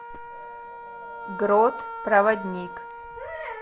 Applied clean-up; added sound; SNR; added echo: none; Wind instrument, woodwind instrument; 11 dB; none.